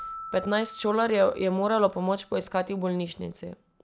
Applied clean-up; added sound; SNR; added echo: none; Keyboard (musical); 18 dB; none.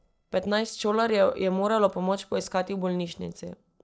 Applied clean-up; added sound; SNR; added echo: neural separator model SepFormer DNS4.